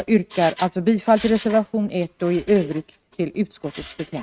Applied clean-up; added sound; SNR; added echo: neural mask model RNNoise.